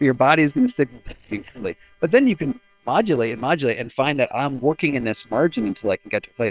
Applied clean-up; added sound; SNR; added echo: neural separator model SepFormer WHAM!.